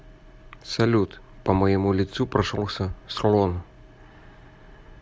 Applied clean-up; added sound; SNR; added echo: none; none; none; none.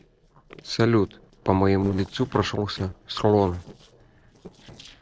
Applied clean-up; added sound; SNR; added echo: neural separator model SepFormer DNS4.